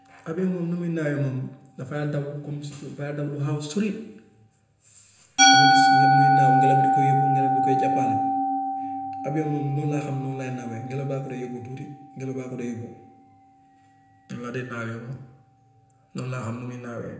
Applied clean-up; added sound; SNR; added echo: none; Musical instrument; -4 dB; reverberation time 0.7 s.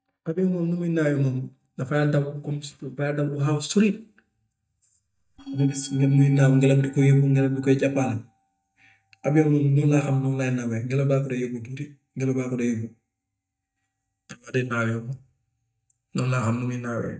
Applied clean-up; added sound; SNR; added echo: neural mask model DeepFilterNet 3.